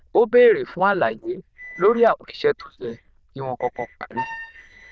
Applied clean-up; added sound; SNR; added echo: neural diffusion model UNIVERSE++.